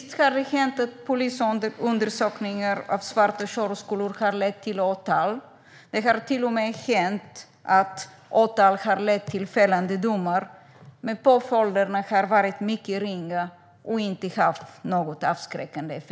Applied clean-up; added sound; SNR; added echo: none; none; none; none.